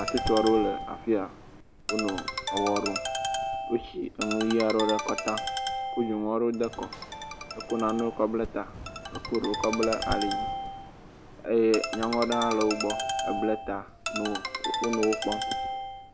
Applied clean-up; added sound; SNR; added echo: none; Ringtone; 4 dB; none.